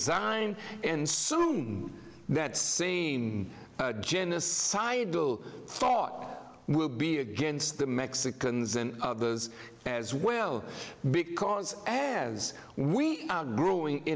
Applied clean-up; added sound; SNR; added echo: none; none; none; none.